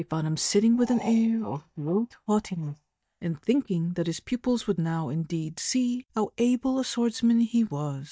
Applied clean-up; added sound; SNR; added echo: neural mask model DeepFilterNet 3.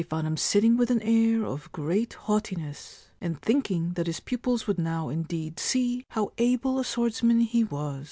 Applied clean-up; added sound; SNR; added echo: none; none; none; none.